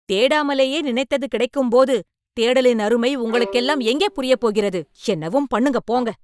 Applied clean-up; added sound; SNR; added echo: neural mask model DeepFilterNet 3.